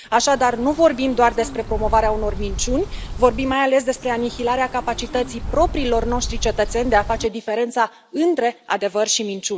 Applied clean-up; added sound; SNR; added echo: none; Bird; 8 dB; none.